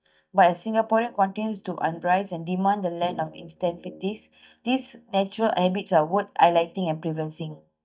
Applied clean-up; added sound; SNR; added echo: neural mask model DeepFilterNet 3.